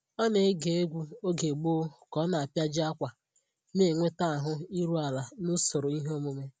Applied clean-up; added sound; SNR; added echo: none; none; none; none.